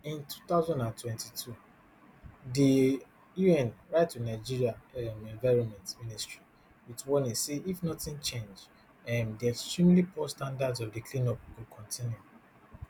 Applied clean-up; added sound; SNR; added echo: none; none; none; none.